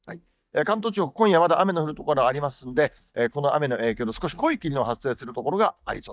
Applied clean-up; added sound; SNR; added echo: neural mask model DeepFilterNet 3.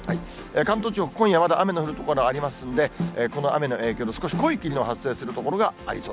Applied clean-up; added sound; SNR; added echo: none; Snare drum; 11 dB; none.